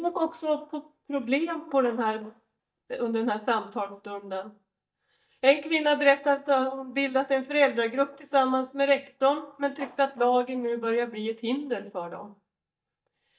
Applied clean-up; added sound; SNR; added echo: neural mask model DeepFilterNet 3.